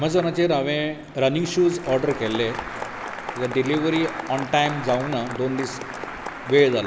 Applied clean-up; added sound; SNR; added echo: none; Applause; 11 dB; none.